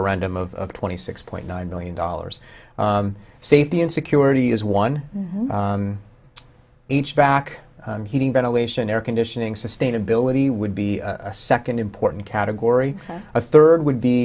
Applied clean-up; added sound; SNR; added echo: none; none; none; none.